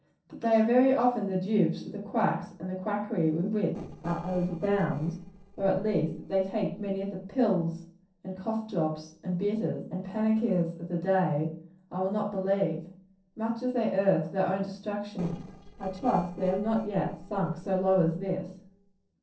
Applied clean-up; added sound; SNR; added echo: neural separator model SepFormer DNS4.